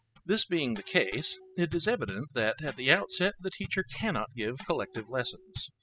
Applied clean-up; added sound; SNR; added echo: classical method spectral subtraction.